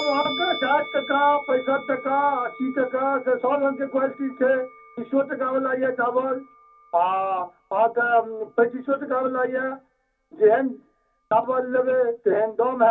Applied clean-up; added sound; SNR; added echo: none; Musical instrument; 17 dB; reverberation time 0.3 s.